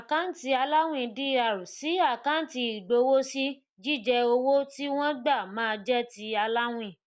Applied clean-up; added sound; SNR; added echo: none; none; none; none.